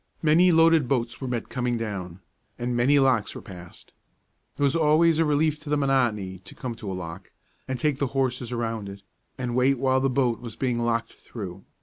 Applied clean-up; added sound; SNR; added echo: none; none; none; none.